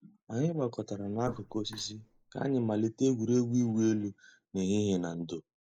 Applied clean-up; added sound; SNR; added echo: neural mask model Resemble Enhance denoiser.